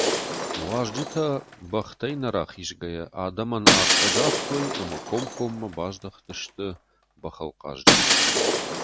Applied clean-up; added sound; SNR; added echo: none; Shatter; -5 dB; none.